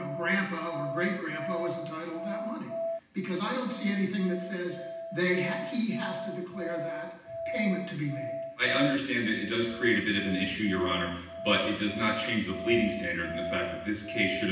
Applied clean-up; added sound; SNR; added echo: none; Musical instrument; 8 dB; reverberation time 0.9 s.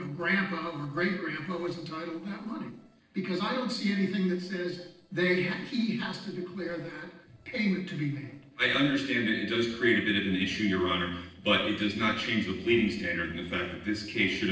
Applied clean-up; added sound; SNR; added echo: neural separator model SepFormer DNS4.